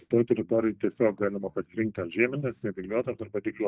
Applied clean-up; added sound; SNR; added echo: neural mask model DeepFilterNet 3.